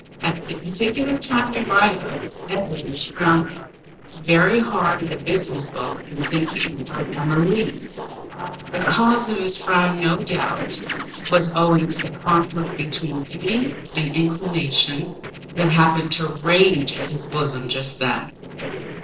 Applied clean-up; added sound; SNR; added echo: neural separator model SepFormer DNS4.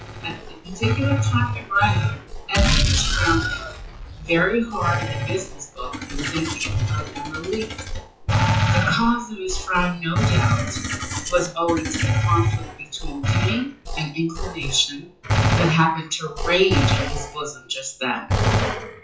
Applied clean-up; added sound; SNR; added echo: classical method WPE with log-MMSE.